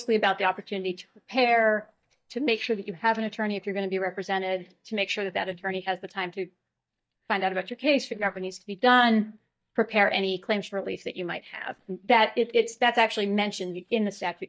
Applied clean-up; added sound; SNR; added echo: neural mask model DeepFilterNet 3.